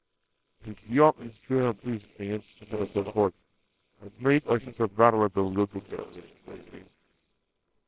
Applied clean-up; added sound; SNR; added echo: neural separator model SepFormer WHAMR!.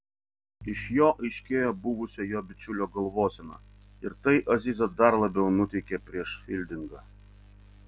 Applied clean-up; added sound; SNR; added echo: none; none; none; none.